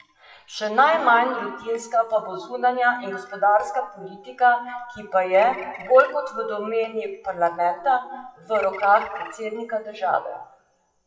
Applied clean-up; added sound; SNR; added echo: classical method WPE with log-MMSE.